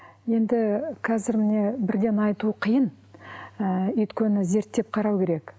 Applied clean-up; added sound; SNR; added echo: none; none; none; none.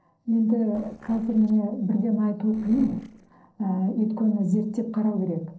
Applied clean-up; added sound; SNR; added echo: neural separator model SepFormer DNS4.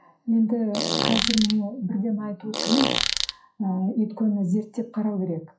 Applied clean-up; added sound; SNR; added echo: classical method WPE with log-MMSE.